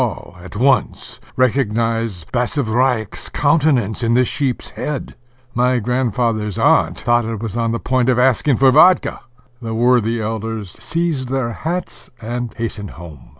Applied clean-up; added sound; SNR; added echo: none; none; none; none.